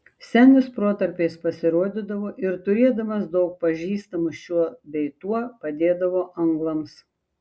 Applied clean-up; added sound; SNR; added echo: none; none; none; none.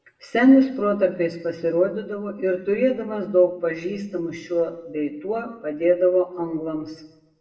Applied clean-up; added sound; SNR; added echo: none; none; none; reverberation time 0.7 s.